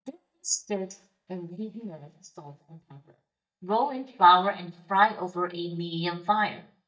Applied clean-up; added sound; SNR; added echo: neural mask model DeepFilterNet 3.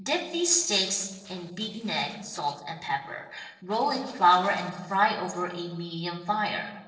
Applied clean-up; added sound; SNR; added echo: neural separator model SepFormer DNS4.